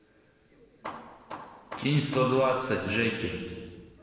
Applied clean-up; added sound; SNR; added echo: none; Hammer; 14 dB; reverberation time 1.5 s.